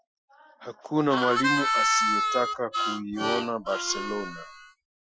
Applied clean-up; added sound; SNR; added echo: classical method Wiener filter.